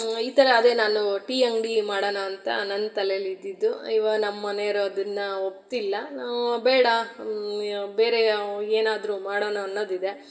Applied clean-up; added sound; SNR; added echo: none; none; none; reverberation time 2.9 s.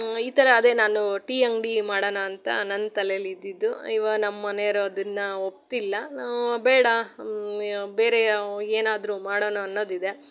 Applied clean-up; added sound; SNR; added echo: none; none; none; none.